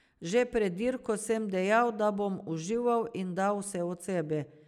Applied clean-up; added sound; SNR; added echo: none; none; none; none.